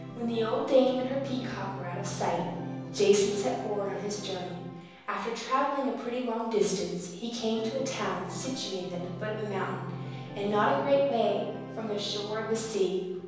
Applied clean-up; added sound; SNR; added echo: none; Organ; 11 dB; reverberation time 1.1 s.